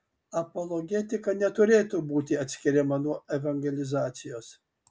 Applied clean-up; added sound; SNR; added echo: none; none; none; none.